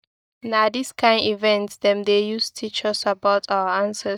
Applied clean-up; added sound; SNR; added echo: neural mask model DeepFilterNet 3.